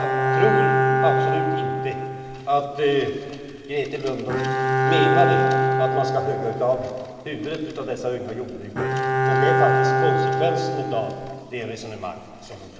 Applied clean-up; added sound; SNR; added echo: none; Bowed string instrument; -3 dB; reverberation time 2.7 s.